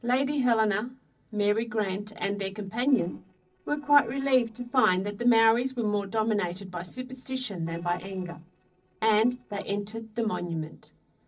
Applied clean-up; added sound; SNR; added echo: neural separator model SepFormer DNS4.